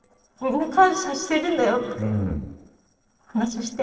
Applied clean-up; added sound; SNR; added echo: neural separator model SepFormer DNS4.